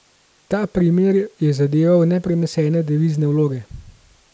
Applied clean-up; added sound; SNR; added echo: none; none; none; none.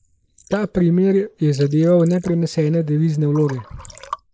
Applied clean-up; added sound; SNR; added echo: neural mask model Resemble Enhance denoiser.